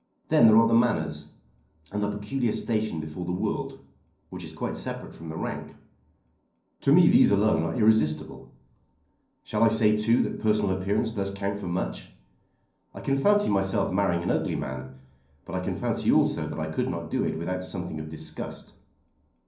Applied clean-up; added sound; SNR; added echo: none; none; none; reverberation time 0.6 s.